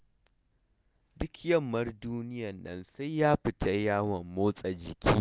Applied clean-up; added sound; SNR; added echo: none; none; none; none.